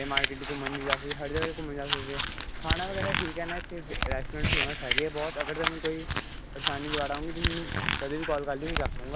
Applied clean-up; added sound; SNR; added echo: none; Crumpling, crinkling; -3 dB; none.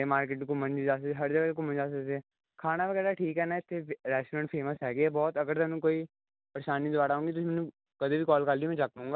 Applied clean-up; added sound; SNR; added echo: none; none; none; none.